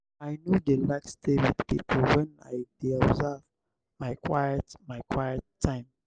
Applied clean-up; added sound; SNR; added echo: none; none; none; none.